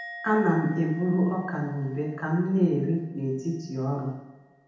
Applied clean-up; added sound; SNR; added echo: none; Musical instrument; 19 dB; reverberation time 0.9 s.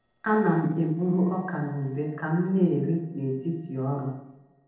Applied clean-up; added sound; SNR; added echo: neural separator model SepFormer DNS4.